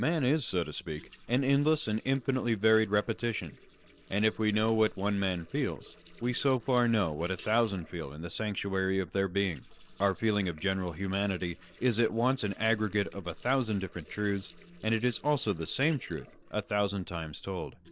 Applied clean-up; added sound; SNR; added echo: neural separator model SepFormer DNS4.